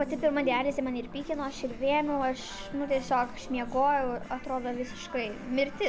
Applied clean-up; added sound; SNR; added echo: none; none; none; none.